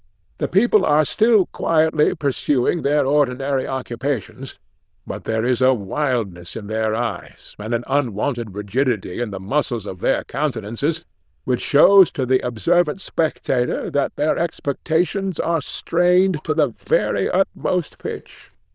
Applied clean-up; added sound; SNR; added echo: neural diffusion model UNIVERSE++.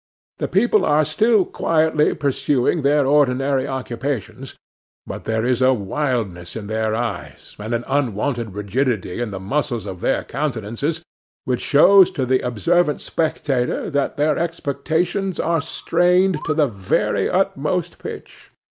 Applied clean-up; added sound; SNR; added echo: none; Bird; 17 dB; none.